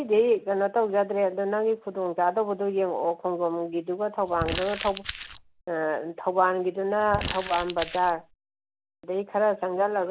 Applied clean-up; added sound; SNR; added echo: none; Crumpling, crinkling; 9 dB; none.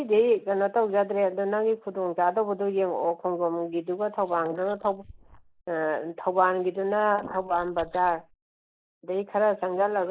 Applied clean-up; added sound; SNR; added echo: neural mask model Resemble Enhance denoiser.